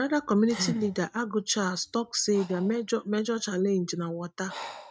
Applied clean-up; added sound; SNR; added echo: neural mask model RNNoise.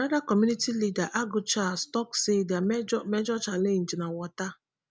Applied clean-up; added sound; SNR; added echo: none; none; none; none.